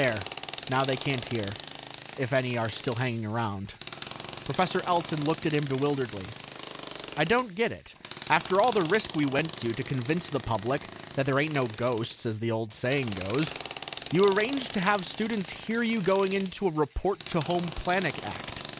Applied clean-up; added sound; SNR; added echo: none; Tools; 13 dB; none.